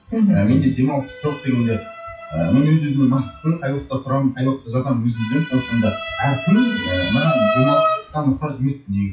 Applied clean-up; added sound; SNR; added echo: classical method WPE with log-MMSE.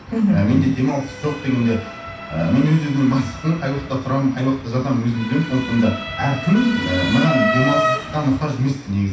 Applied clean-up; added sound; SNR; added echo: none; Motor vehicle (road) / Siren; 9 dB; reverberation time 0.6 s.